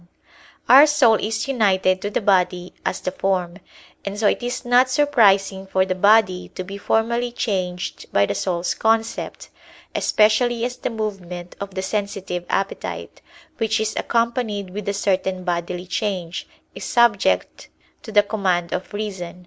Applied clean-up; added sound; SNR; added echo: none; none; none; none.